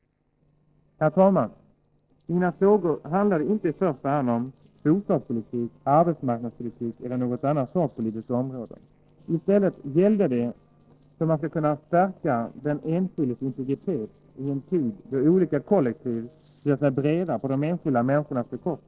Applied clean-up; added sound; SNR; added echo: neural separator model SepFormer DNS4.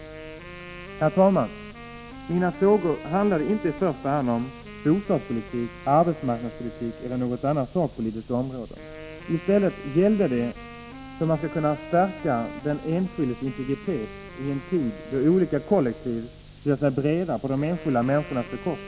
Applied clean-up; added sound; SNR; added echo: none; Wind instrument, woodwind instrument; 16 dB; none.